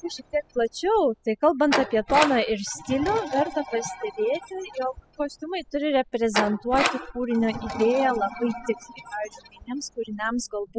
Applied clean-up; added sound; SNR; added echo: classical method spectral subtraction.